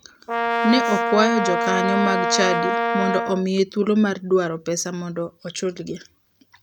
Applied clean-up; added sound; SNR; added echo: none; Brass instrument; 0 dB; none.